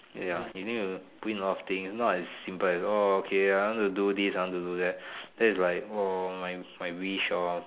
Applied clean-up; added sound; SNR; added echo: none; none; none; none.